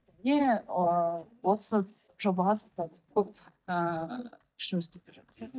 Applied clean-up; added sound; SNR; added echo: neural mask model DeepFilterNet 3.